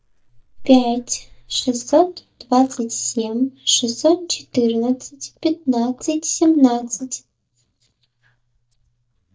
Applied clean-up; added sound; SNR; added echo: neural mask model DeepFilterNet 3.